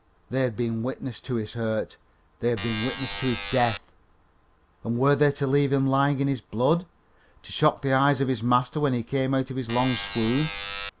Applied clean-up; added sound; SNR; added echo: none; Alarm; 5 dB; none.